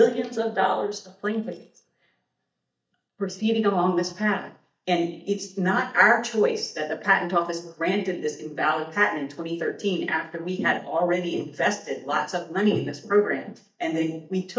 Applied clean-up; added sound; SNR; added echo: neural mask model DeepFilterNet 3.